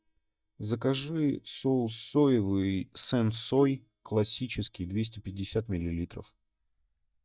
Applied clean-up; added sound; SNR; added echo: neural mask model DeepFilterNet 3.